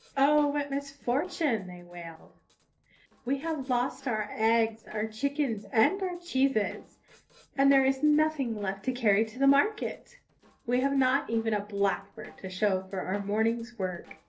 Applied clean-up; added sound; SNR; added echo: neural separator model SepFormer DNS4.